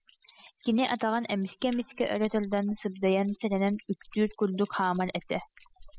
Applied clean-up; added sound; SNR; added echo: classical method spectral subtraction.